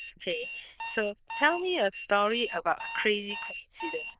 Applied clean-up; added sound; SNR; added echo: neural diffusion model UNIVERSE++.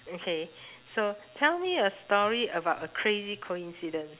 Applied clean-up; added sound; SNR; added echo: none; none; none; none.